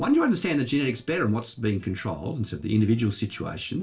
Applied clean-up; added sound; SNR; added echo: neural separator model SepFormer DNS4.